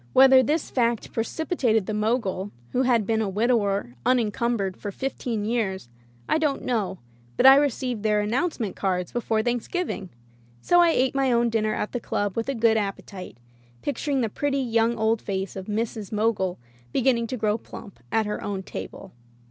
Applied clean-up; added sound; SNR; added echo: none; none; none; none.